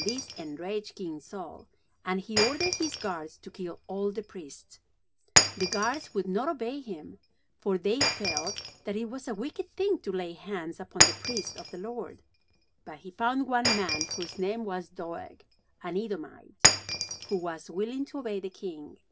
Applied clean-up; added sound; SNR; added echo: none; Shatter; 0 dB; reverberation time 0.3 s.